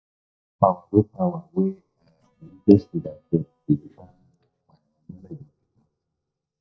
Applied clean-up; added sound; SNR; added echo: neural mask model DeepFilterNet 3.